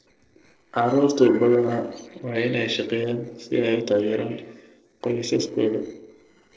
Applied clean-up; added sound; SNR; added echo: neural separator model SepFormer DNS4.